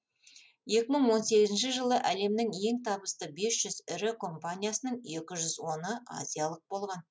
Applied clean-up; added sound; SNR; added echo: none; none; none; none.